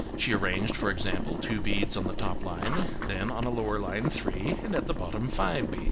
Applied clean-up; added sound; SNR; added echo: none; Boiling; -1 dB; none.